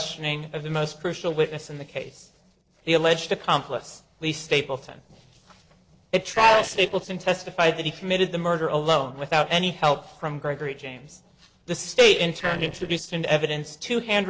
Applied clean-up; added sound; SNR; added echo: neural separator model SepFormer DNS4.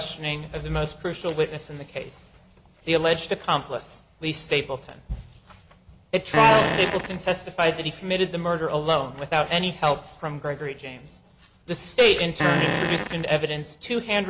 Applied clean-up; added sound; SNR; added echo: none; Fart; 1 dB; none.